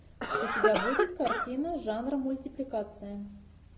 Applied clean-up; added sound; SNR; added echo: none; Cough; -3 dB; none.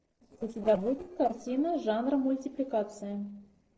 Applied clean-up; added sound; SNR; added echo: neural separator model SepFormer DNS4.